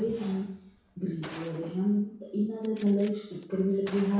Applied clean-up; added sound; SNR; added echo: none; Gunshot, gunfire; 20 dB; reverberation time 0.6 s.